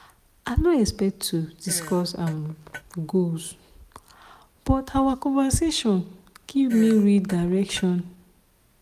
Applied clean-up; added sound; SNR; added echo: none; Fart; 18 dB; none.